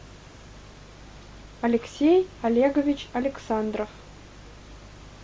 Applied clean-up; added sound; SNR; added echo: none; none; none; none.